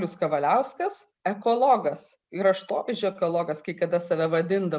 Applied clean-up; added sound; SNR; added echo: none; none; none; none.